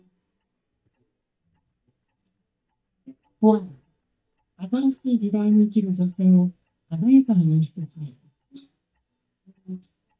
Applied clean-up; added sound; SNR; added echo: neural mask model DeepFilterNet 3.